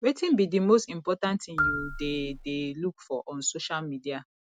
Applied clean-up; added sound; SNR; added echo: none; Marimba, xylophone; 6 dB; none.